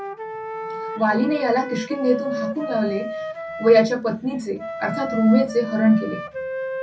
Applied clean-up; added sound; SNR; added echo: none; Wind instrument, woodwind instrument; 9 dB; reverberation time 0.3 s.